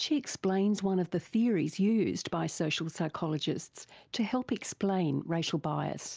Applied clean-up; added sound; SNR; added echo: none; none; none; none.